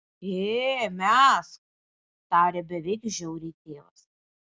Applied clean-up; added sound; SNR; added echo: none; none; none; none.